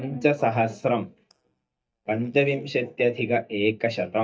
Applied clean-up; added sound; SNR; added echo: neural mask model DeepFilterNet 3.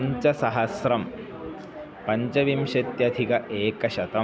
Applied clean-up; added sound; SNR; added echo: none; none; none; none.